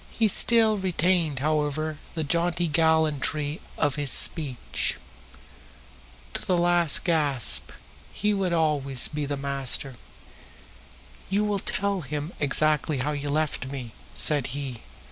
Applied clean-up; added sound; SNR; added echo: none; none; none; none.